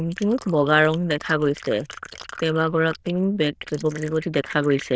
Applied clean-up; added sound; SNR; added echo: neural diffusion model UNIVERSE++.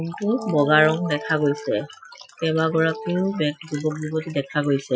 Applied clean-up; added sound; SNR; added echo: classical method Wiener filter.